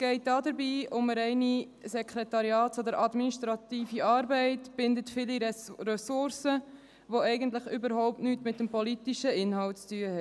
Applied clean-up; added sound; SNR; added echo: none; none; none; none.